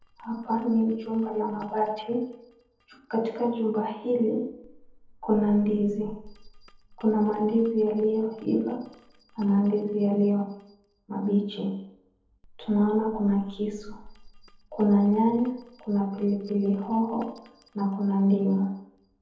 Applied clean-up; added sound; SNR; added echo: neural separator model SepFormer DNS4.